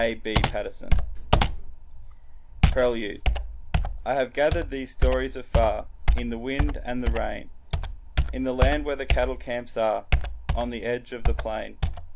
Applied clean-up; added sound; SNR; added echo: none; Computer keyboard; -4 dB; none.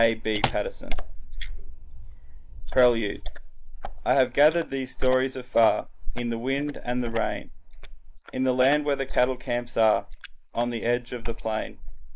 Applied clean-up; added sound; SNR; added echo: neural mask model Resemble Enhance denoiser.